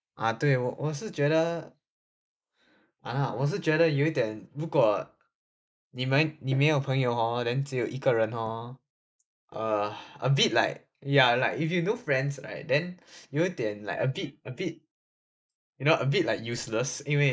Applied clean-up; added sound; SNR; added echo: neural mask model Resemble Enhance denoiser.